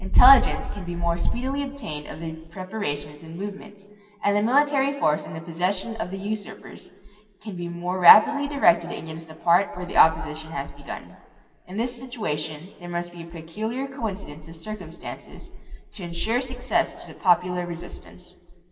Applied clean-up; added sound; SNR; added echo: none; none; none; reverberation time 1.8 s.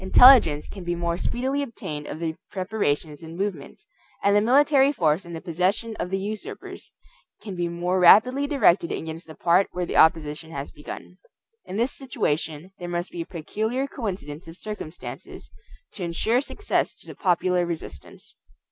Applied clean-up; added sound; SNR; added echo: none; none; none; none.